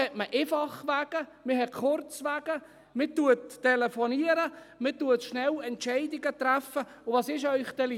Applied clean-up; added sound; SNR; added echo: none; none; none; none.